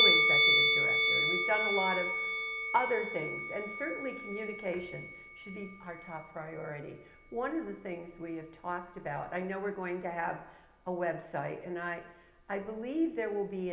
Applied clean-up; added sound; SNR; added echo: none; Musical instrument; -4 dB; reverberation time 1.0 s.